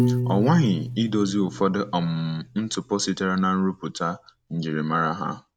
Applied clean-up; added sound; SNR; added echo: none; Piano; 7 dB; none.